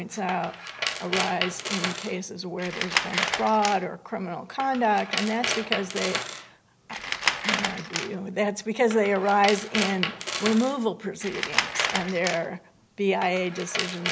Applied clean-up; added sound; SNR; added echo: none; Tools; 4 dB; none.